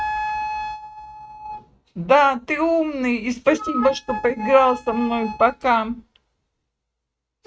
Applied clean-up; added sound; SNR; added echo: neural mask model RNNoise.